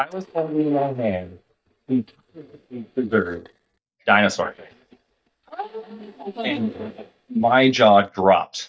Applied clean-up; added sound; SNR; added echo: neural mask model DeepFilterNet 3.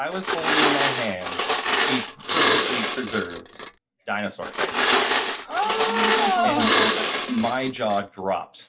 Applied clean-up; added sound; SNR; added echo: none; Glass; -5 dB; reverberation time 0.2 s.